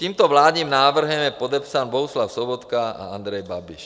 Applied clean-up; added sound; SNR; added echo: none; none; none; none.